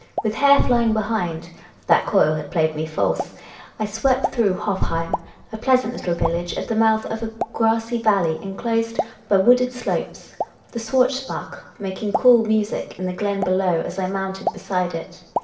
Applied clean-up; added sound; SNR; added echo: none; Explosion; 12 dB; reverberation time 0.6 s.